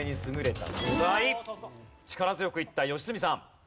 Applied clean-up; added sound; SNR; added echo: none; none; none; none.